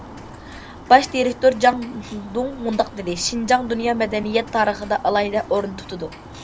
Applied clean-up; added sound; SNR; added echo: none; Bird; 17 dB; none.